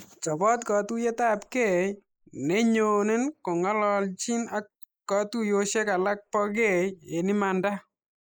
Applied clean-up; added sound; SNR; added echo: neural mask model Resemble Enhance denoiser.